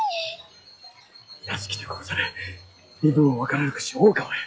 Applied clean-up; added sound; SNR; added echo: classical method log-MMSE.